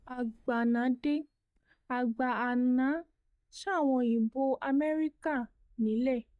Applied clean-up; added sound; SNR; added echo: neural mask model DeepFilterNet 3.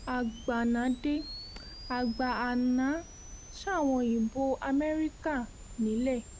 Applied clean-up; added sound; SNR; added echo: none; Camera; 15 dB; none.